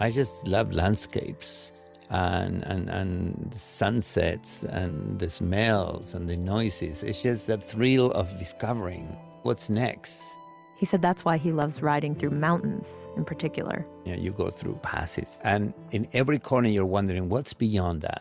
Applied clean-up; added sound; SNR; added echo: none; none; none; none.